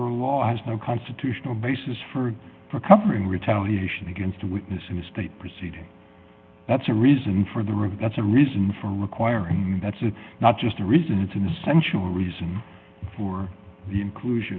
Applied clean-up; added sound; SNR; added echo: none; none; none; none.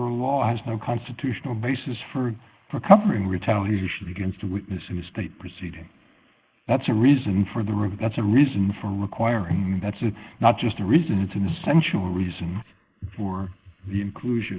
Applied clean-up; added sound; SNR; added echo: neural mask model Resemble Enhance denoiser.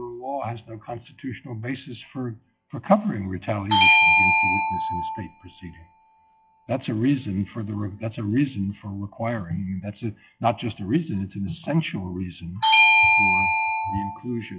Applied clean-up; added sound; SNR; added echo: classical method log-MMSE.